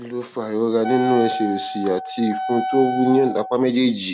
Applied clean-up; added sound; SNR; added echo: none; Wind instrument, woodwind instrument; 7 dB; none.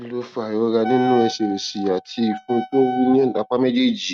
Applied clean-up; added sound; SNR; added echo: neural mask model RNNoise.